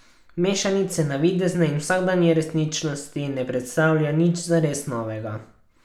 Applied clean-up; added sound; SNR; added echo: none; none; none; none.